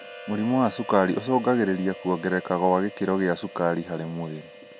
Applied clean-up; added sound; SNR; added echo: none; Harmonica; 17 dB; none.